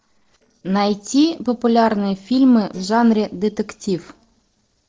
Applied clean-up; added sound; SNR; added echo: neural separator model SepFormer DNS4.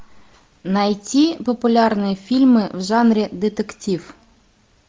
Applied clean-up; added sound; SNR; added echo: none; none; none; none.